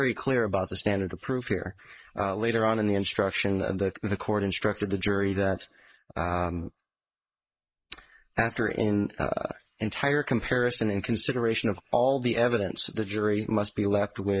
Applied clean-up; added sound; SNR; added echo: neural mask model Resemble Enhance denoiser.